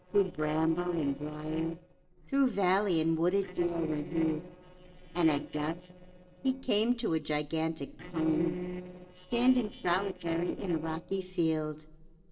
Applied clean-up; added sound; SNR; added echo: neural separator model SepFormer DNS4.